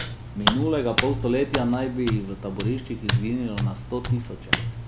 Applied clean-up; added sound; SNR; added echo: none; Hands; 1 dB; none.